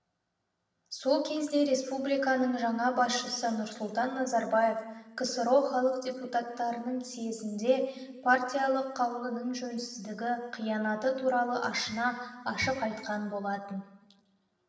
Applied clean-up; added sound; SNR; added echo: none; none; none; reverberation time 1.2 s.